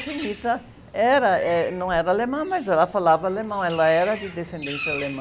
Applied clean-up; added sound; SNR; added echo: none; Bird; 15 dB; none.